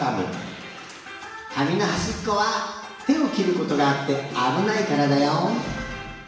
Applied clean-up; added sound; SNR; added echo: none; none; none; reverberation time 1.1 s.